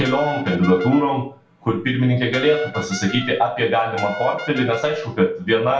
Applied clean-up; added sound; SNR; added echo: none; Brass instrument; 13 dB; reverberation time 0.3 s.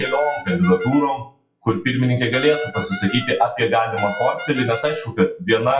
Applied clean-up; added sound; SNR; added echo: classical method WPE with log-MMSE.